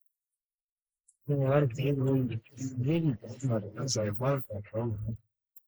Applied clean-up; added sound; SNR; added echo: neural mask model Resemble Enhance denoiser.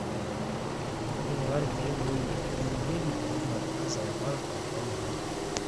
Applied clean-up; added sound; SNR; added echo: none; Engine; -4 dB; none.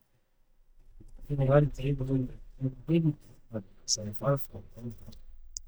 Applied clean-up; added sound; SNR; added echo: neural mask model DeepFilterNet 3.